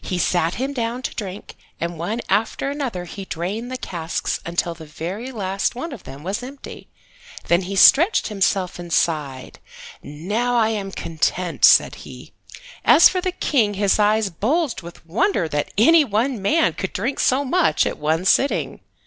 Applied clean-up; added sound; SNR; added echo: none; none; none; none.